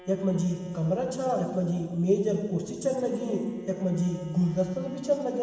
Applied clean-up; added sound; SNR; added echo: none; Bowed string instrument; 19 dB; reverberation time 1.7 s.